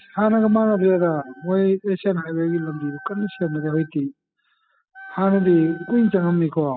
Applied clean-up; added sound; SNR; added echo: classical method spectral subtraction.